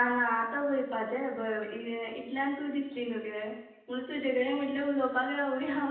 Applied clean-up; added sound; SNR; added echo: none; none; none; reverberation time 0.9 s.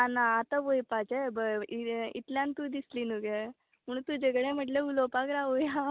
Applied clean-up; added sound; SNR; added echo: none; none; none; none.